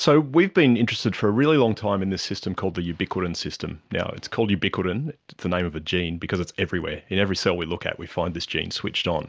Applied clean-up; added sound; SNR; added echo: none; none; none; none.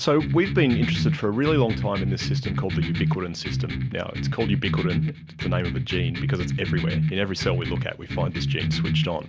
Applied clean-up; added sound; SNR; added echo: none; Electric guitar; -1 dB; none.